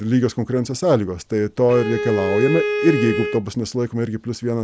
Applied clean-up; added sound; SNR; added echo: none; Bowed string instrument; 4 dB; none.